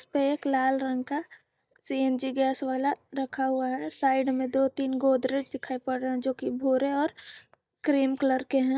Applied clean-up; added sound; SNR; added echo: neural mask model DeepFilterNet 3.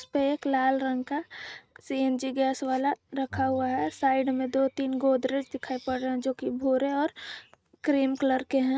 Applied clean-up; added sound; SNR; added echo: neural mask model RNNoise.